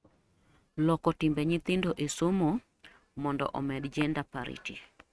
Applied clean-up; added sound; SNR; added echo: neural mask model RNNoise.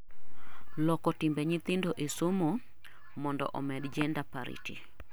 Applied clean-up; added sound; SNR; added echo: none; none; none; none.